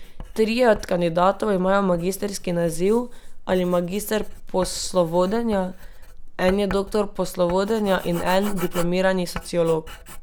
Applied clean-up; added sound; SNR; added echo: none; Writing; 10 dB; none.